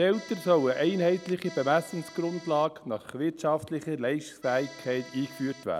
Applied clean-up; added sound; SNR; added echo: none; Accordion; 18 dB; none.